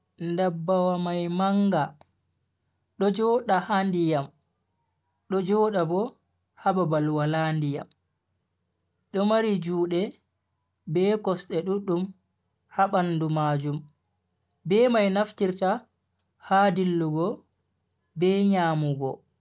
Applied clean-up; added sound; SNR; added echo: none; none; none; none.